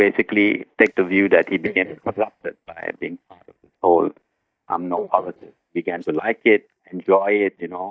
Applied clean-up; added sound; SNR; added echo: neural mask model DeepFilterNet 3.